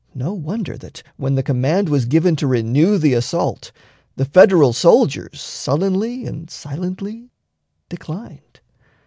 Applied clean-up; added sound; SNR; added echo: none; none; none; none.